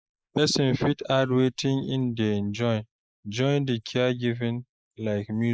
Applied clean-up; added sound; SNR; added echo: neural mask model Resemble Enhance denoiser.